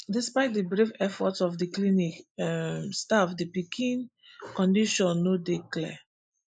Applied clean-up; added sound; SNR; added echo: neural mask model Resemble Enhance denoiser.